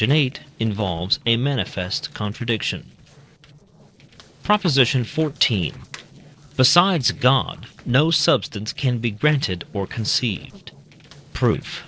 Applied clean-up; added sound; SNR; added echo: neural separator model SepFormer DNS4.